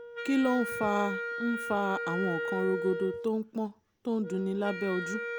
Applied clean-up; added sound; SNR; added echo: none; Wind instrument, woodwind instrument; 5 dB; none.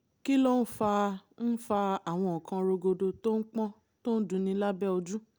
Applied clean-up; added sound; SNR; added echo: none; none; none; none.